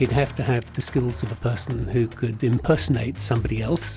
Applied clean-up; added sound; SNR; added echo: none; none; none; none.